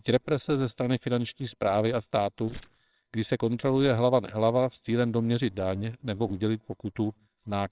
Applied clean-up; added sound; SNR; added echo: neural separator model SepFormer WHAMR!.